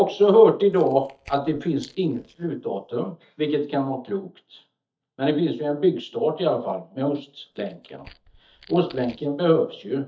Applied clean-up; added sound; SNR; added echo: neural mask model DeepFilterNet 3.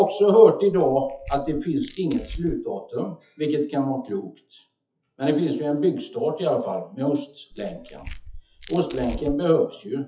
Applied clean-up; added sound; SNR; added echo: classical method WPE with log-MMSE.